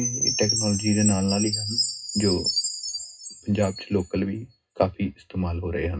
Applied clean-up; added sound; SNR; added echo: classical method WPE with log-MMSE.